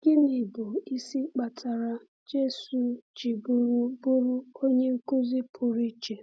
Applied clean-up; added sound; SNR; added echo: none; none; none; none.